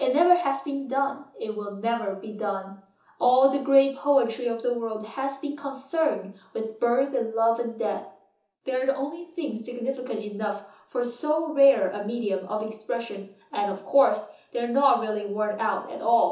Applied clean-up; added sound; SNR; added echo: none; none; none; reverberation time 0.7 s.